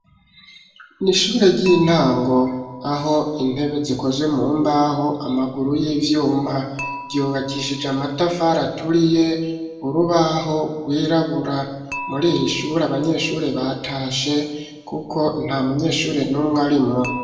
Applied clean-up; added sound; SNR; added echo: none; Dishes, pots, and pans / Chink, clink; 19 dB; reverberation time 1.0 s.